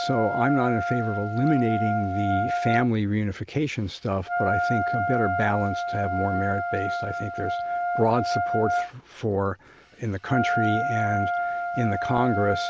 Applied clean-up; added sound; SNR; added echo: none; Wind instrument, woodwind instrument; 2 dB; none.